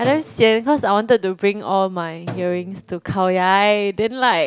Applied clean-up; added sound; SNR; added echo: none; Drum; 20 dB; none.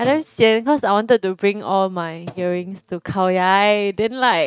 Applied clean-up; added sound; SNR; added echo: neural mask model RNNoise.